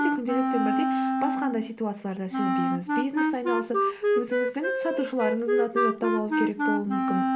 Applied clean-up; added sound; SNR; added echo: none; Wind instrument, woodwind instrument; -4 dB; none.